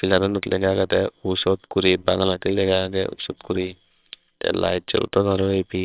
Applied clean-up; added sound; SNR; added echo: neural separator model SepFormer WHAMR!.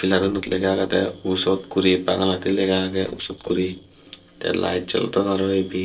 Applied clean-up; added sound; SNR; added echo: neural separator model SepFormer DNS4.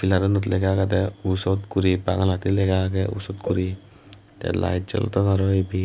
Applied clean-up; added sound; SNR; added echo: none; none; none; none.